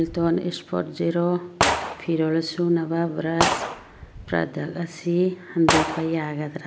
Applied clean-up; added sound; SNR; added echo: none; Gunshot, gunfire; 5 dB; none.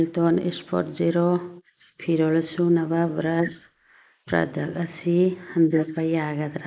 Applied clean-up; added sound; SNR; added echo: neural mask model Resemble Enhance denoiser.